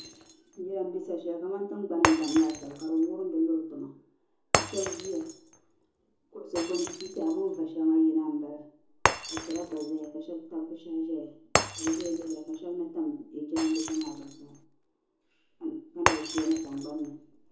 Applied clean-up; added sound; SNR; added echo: none; Shatter; 4 dB; reverberation time 0.6 s.